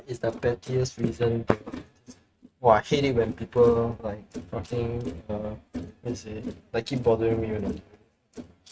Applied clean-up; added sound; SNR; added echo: neural mask model RNNoise.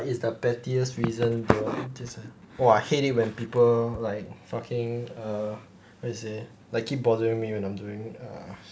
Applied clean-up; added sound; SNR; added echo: none; none; none; none.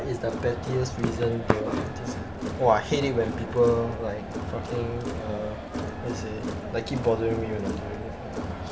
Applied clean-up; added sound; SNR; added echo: none; Crowd; 5 dB; none.